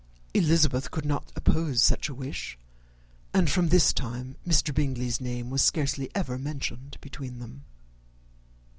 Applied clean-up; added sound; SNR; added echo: none; none; none; none.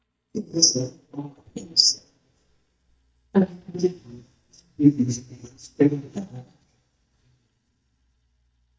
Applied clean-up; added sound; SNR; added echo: neural mask model DeepFilterNet 3.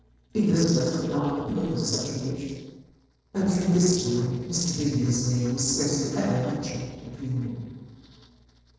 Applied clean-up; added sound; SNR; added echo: neural separator model SepFormer DNS4.